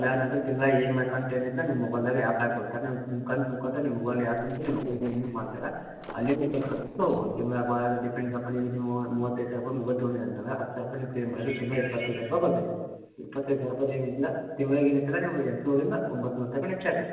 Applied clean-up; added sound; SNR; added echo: neural separator model SepFormer DNS4.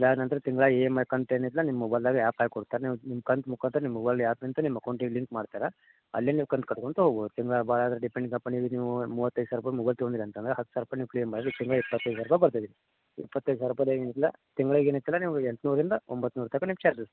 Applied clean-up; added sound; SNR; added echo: none; none; none; none.